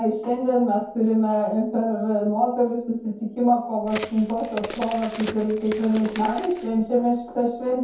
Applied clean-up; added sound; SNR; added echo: none; Crack; 13 dB; reverberation time 0.6 s.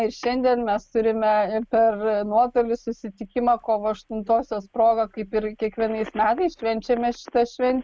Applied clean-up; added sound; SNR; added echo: none; none; none; none.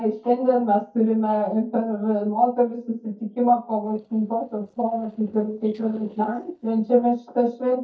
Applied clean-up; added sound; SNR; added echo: neural mask model DeepFilterNet 3.